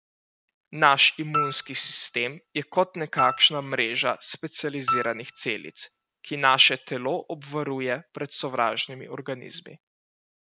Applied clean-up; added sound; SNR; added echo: none; Piano; 6 dB; none.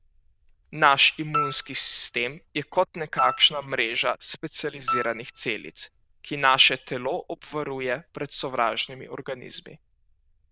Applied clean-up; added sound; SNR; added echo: neural diffusion model UNIVERSE++.